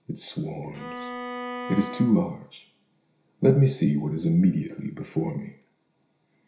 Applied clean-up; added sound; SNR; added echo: none; Bowed string instrument; 9 dB; reverberation time 0.5 s.